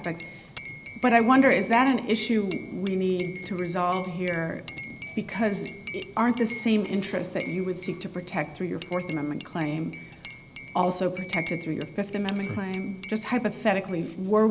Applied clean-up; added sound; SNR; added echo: none; Cutlery, silverware / Dishes, pots, and pans / Chink, clink; 15 dB; none.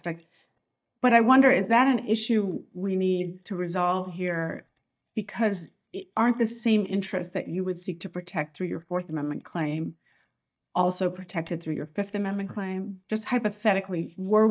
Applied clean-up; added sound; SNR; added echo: neural mask model DeepFilterNet 3.